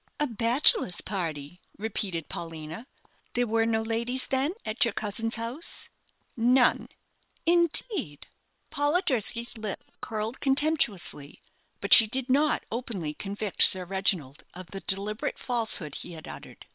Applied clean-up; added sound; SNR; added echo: neural separator model SepFormer WHAM!.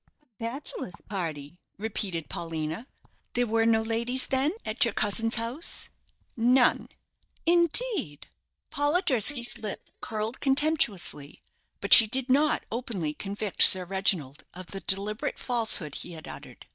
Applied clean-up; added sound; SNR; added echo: neural mask model DeepFilterNet 3.